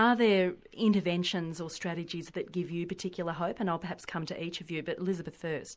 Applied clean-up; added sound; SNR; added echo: none; none; none; none.